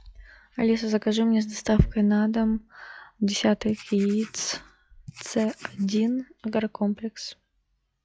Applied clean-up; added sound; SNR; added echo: classical method log-MMSE.